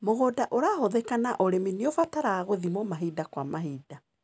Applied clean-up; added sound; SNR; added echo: none; none; none; none.